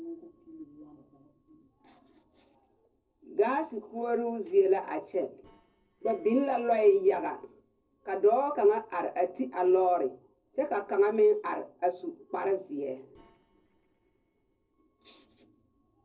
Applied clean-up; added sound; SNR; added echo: neural separator model SepFormer DNS4.